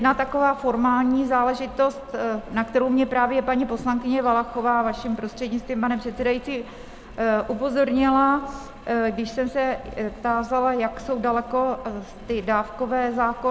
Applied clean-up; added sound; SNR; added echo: none; Engine; 19 dB; none.